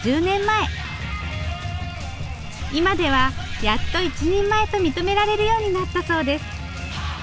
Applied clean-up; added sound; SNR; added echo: none; Rain; 9 dB; none.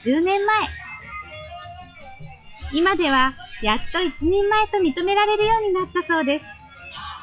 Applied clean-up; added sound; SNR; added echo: classical method log-MMSE.